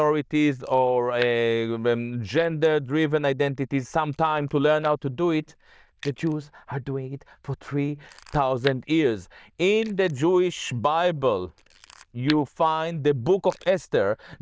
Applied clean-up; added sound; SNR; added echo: neural diffusion model UNIVERSE++.